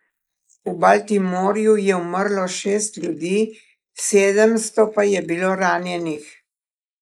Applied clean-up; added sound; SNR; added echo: neural mask model Resemble Enhance denoiser.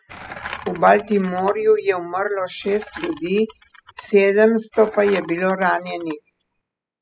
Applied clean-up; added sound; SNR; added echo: classical method spectral subtraction.